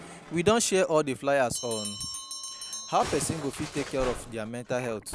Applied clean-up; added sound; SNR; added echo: none; Bell + Musical instrument; 10 dB; none.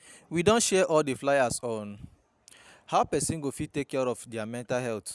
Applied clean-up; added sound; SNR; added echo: none; none; none; none.